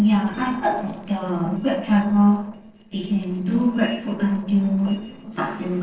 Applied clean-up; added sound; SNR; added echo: neural separator model SepFormer DNS4.